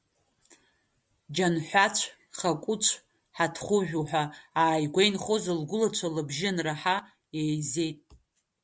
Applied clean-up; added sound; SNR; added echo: none; none; none; none.